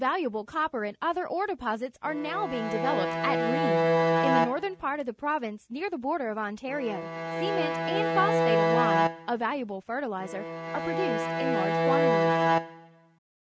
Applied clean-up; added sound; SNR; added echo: none; Bowed string instrument; -5 dB; none.